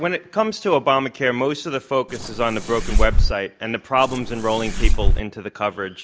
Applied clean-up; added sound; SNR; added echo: none; Fireworks; -5 dB; none.